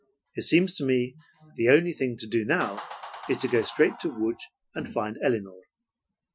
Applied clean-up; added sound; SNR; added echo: classical method Wiener filter.